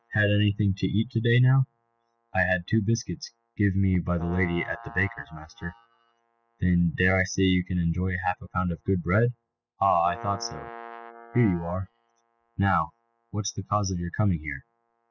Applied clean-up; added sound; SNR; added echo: classical method spectral subtraction.